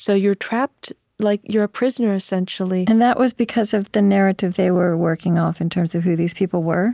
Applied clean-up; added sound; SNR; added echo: none; none; none; none.